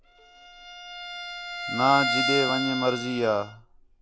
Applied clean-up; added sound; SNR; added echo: none; Bowed string instrument; 3 dB; none.